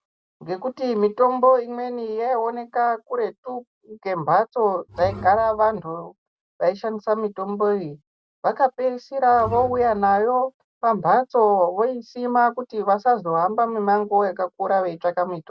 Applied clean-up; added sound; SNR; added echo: none; Bowed string instrument; 15 dB; none.